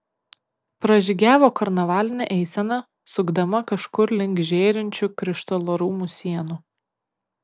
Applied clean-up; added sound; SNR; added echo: none; none; none; none.